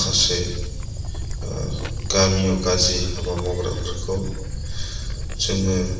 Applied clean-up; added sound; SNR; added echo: none; Dog; 4 dB; reverberation time 1.0 s.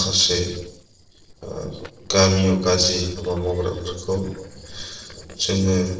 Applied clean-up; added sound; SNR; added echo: neural separator model SepFormer DNS4.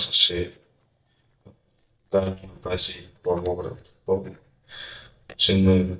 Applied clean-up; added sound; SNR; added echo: neural mask model DeepFilterNet 3.